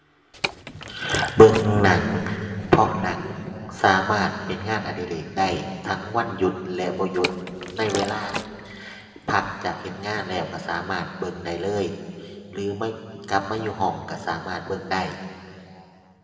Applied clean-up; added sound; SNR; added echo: none; Liquid; 9 dB; reverberation time 2.4 s.